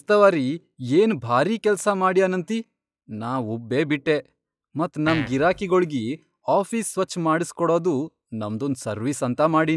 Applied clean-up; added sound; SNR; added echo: classical method log-MMSE.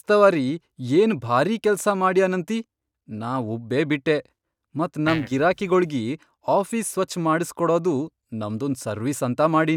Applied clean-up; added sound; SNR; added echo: neural mask model RNNoise.